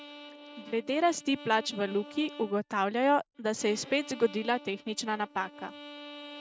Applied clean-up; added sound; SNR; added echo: neural mask model RNNoise.